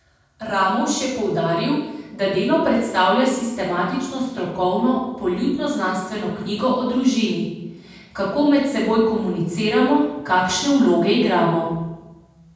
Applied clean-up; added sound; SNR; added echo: none; none; none; reverberation time 1.2 s.